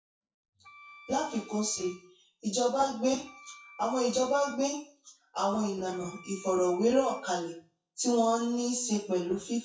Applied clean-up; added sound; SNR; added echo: classical method WPE with log-MMSE.